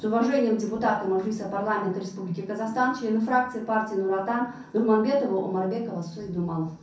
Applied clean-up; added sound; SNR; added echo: none; none; none; reverberation time 0.6 s.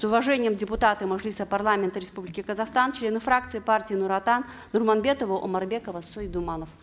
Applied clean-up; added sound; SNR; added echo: none; none; none; none.